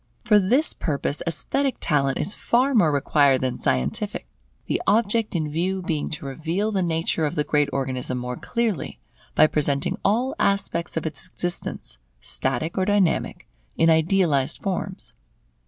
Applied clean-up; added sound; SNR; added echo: none; none; none; none.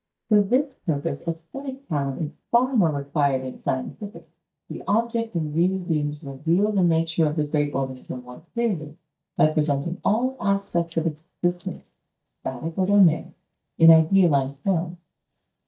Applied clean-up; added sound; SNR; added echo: neural mask model DeepFilterNet 3.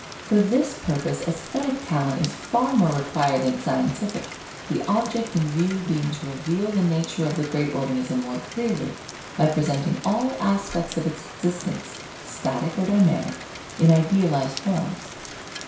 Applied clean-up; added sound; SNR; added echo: none; Rain; 13 dB; reverberation time 0.6 s.